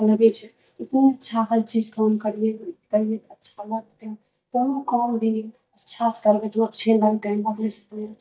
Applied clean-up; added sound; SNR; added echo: neural mask model DeepFilterNet 3.